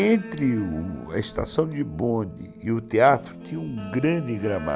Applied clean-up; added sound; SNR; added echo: none; Guitar; 16 dB; none.